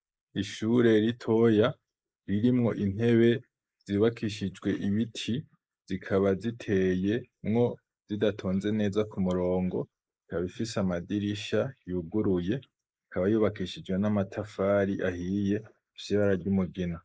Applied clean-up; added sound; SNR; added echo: neural mask model Resemble Enhance denoiser.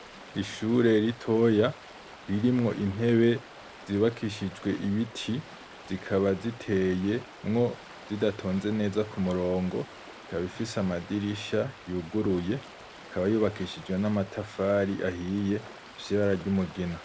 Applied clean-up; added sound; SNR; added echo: none; Stream; 18 dB; none.